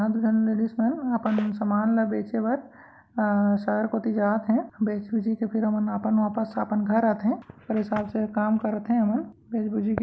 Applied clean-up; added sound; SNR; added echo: none; none; none; none.